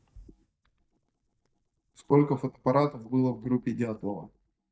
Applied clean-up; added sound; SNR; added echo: neural mask model DeepFilterNet 3.